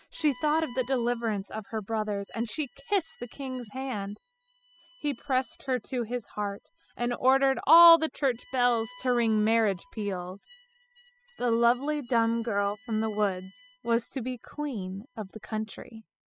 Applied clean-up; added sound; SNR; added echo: classical method spectral subtraction.